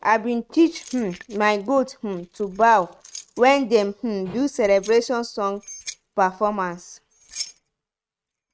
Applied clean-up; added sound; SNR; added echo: neural mask model RNNoise.